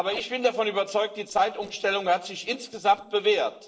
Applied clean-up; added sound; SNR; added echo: neural separator model SepFormer DNS4.